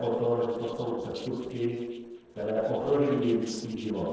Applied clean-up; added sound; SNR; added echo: neural separator model SepFormer DNS4.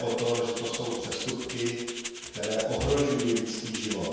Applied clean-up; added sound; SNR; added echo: none; Rattle (instrument); 9 dB; reverberation time 1.2 s.